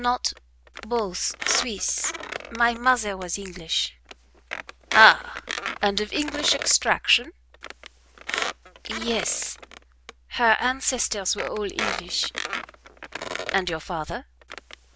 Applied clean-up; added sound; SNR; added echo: none; Squeak; 9 dB; none.